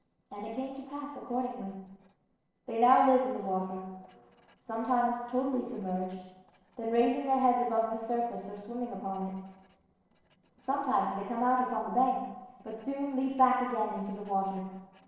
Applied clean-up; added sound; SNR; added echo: neural separator model SepFormer DNS4.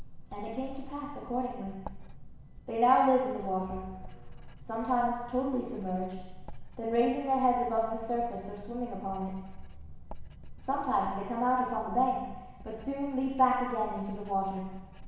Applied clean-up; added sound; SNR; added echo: none; Writing; 13 dB; reverberation time 1.1 s.